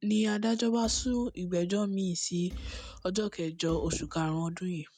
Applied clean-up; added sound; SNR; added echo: neural mask model RNNoise.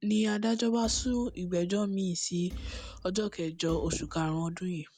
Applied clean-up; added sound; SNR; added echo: none; Thump, thud; 13 dB; none.